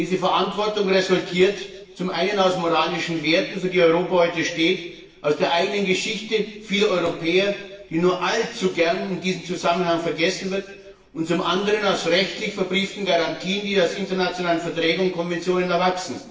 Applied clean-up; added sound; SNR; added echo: none; none; none; reverberation time 1.0 s.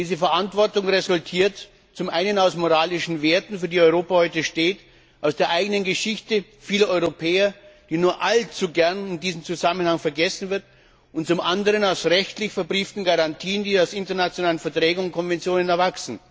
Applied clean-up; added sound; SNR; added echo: none; none; none; none.